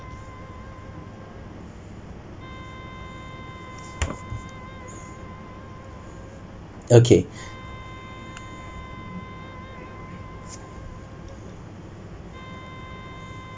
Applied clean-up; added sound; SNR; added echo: none; Wind instrument, woodwind instrument; 17 dB; none.